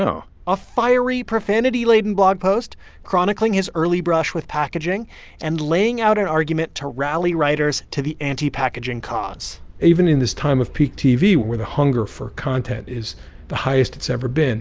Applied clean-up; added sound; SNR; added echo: none; none; none; none.